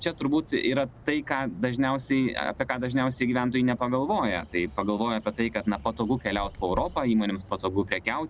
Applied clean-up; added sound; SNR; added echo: none; Bird; 18 dB; none.